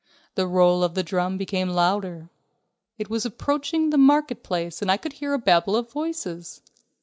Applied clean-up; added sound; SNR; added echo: none; none; none; none.